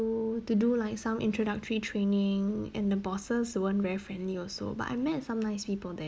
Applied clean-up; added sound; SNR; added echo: none; none; none; none.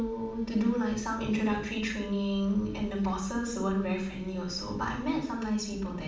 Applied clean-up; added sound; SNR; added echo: none; none; none; reverberation time 0.5 s.